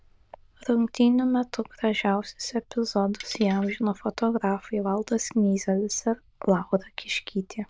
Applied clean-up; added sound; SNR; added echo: neural diffusion model UNIVERSE++.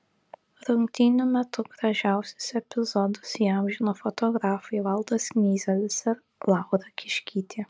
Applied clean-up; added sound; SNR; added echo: none; none; none; none.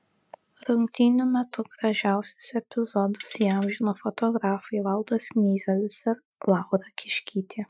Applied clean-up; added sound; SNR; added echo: classical method Wiener filter.